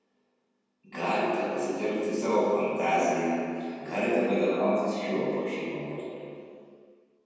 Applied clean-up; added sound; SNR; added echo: none; none; none; reverberation time 2.1 s.